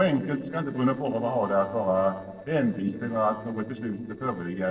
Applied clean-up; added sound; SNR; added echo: neural separator model SepFormer DNS4.